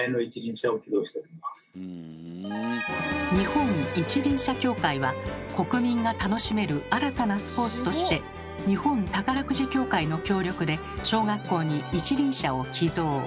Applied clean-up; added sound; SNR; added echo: none; none; none; none.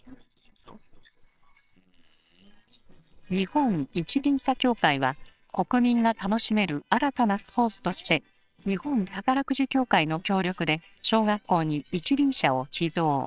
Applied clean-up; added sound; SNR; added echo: neural separator model SepFormer WHAMR!.